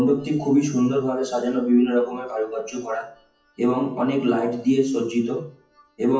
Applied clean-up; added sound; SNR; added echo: classical method WPE with log-MMSE.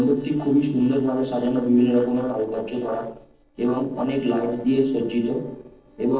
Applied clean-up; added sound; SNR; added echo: neural separator model SepFormer DNS4.